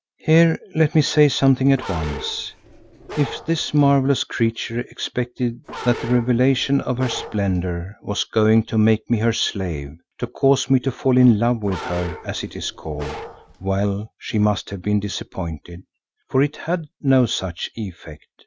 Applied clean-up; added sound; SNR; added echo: none; Bark; 14 dB; none.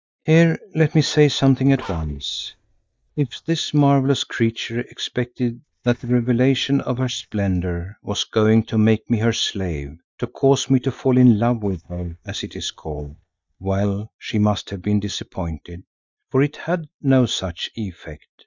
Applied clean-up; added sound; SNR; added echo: neural mask model DeepFilterNet 3.